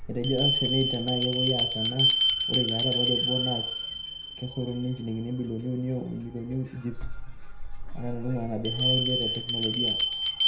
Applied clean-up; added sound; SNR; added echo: none; Bell; -2 dB; reverberation time 0.5 s.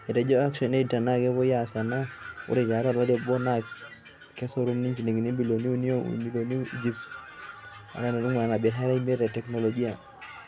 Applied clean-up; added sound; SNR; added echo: none; none; none; none.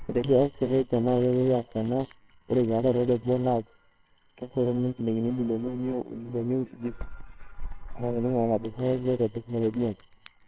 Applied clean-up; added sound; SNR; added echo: neural separator model SepFormer WHAMR!.